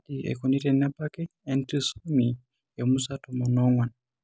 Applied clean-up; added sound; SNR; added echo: none; none; none; none.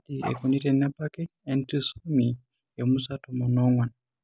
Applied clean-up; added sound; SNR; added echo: none; Dog; 13 dB; none.